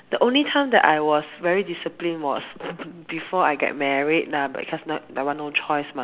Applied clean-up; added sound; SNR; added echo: none; none; none; none.